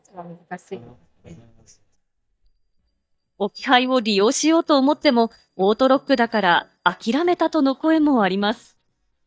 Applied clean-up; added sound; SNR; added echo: neural mask model DeepFilterNet 3.